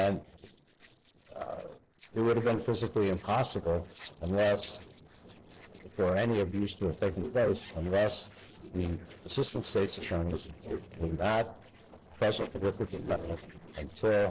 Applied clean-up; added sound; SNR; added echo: neural separator model SepFormer DNS4.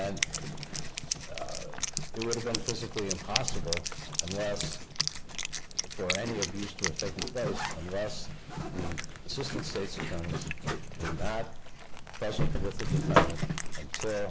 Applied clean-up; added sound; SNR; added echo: none; Wind instrument, woodwind instrument + Zipper (clothing); -4 dB; none.